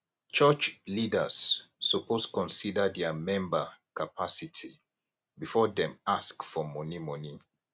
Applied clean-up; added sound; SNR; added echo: none; none; none; none.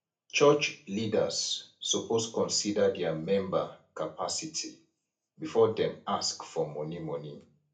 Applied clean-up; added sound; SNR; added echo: none; none; none; reverberation time 0.3 s.